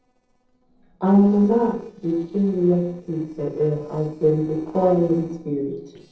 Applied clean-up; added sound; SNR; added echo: neural separator model SepFormer DNS4.